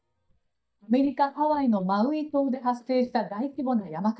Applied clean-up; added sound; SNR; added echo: neural mask model DeepFilterNet 3.